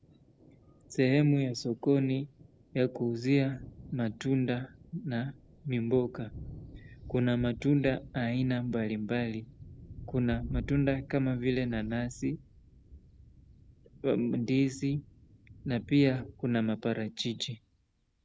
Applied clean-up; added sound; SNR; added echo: none; Thunder; 17 dB; none.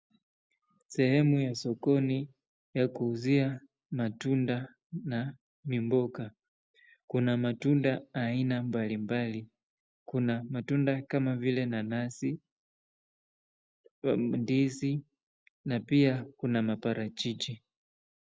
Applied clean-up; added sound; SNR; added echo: none; none; none; none.